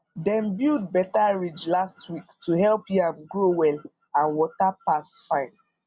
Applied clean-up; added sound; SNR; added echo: none; none; none; none.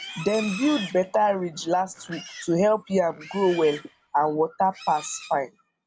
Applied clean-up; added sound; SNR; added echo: none; Livestock, farm animals, working animals; 16 dB; none.